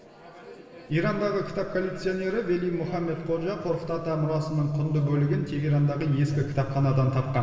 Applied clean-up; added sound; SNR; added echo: none; none; none; reverberation time 2.5 s.